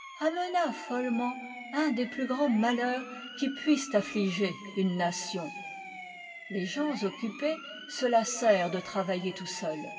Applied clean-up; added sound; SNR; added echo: none; Siren; 14 dB; reverberation time 2.1 s.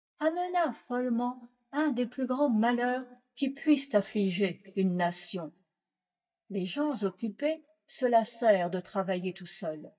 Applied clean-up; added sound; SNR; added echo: neural mask model DeepFilterNet 3.